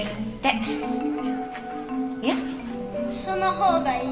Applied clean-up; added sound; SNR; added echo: none; Marimba, xylophone; 4 dB; reverberation time 2.0 s.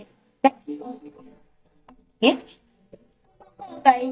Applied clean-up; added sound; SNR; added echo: neural mask model DeepFilterNet 3.